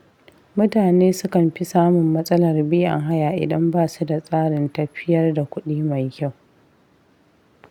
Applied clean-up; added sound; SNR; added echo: none; none; none; none.